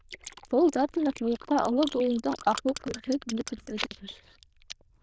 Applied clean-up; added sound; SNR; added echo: neural diffusion model UNIVERSE++.